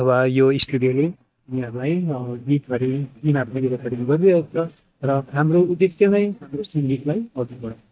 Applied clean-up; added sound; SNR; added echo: neural mask model DeepFilterNet 3.